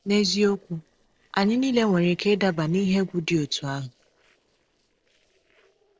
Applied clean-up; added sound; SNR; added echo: neural separator model SepFormer DNS4.